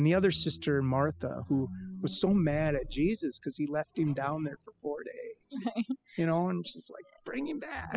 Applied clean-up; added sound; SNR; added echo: classical method spectral subtraction.